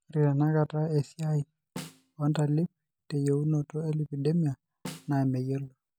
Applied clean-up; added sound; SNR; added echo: none; Snare drum; 17 dB; none.